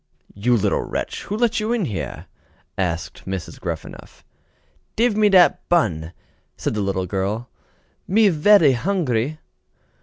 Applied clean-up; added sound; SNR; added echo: none; none; none; none.